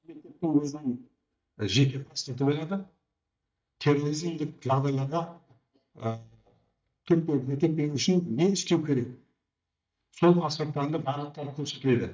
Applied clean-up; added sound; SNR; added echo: neural mask model DeepFilterNet 3.